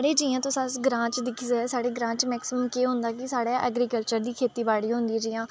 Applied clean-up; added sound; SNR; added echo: none; none; none; none.